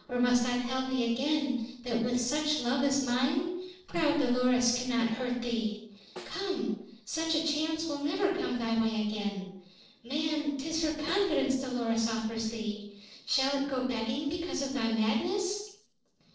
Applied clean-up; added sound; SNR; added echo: neural separator model SepFormer DNS4.